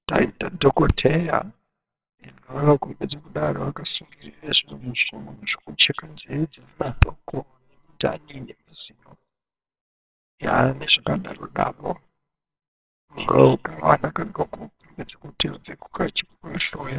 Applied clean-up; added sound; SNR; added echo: neural separator model SepFormer WHAMR!.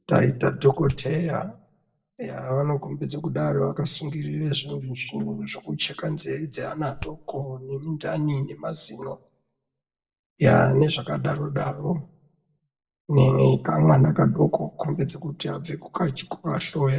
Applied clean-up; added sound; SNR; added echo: neural separator model SepFormer DNS4.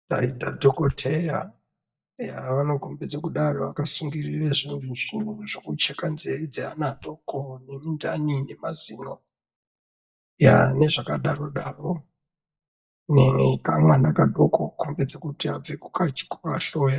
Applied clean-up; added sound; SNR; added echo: neural mask model DeepFilterNet 3.